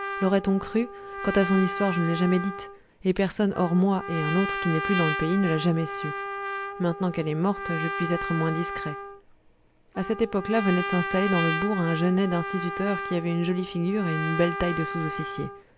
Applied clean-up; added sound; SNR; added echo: none; Trumpet; 7 dB; none.